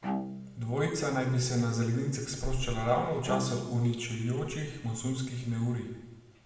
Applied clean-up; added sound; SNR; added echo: none; Bowed string instrument; 12 dB; reverberation time 1.1 s.